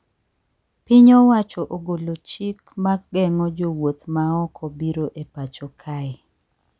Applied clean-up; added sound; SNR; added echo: none; none; none; none.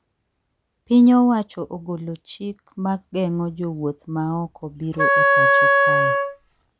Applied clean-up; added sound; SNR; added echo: none; Wind instrument, woodwind instrument; -5 dB; none.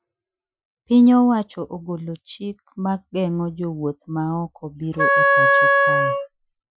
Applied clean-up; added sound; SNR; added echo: classical method Wiener filter.